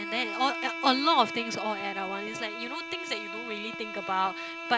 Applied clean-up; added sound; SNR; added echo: none; Bowed string instrument; 7 dB; none.